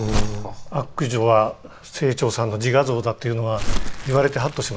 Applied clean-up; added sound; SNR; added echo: none; Crumpling, crinkling; 4 dB; none.